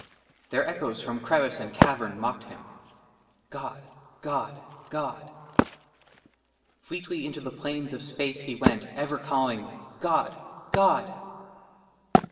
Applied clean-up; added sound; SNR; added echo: none; Wood; 2 dB; reverberation time 2.2 s.